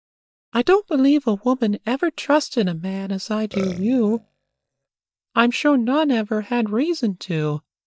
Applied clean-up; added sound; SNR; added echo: neural mask model DeepFilterNet 3.